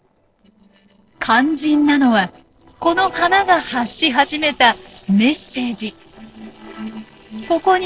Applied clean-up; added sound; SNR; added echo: neural separator model SepFormer DNS4.